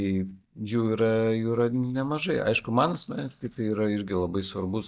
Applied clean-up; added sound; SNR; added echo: neural mask model DeepFilterNet 3.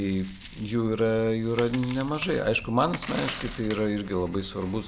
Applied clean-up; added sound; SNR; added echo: none; Coin (dropping); 14 dB; none.